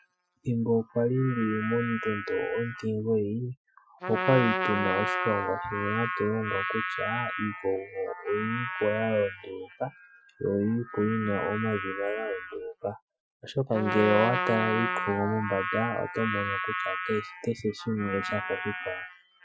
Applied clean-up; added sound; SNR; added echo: classical method Wiener filter.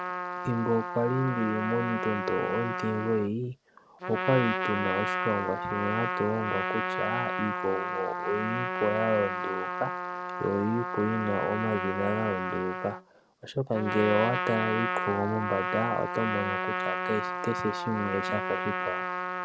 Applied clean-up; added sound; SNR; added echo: none; Trumpet; 2 dB; none.